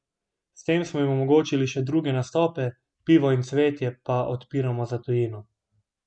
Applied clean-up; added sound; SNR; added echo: none; none; none; none.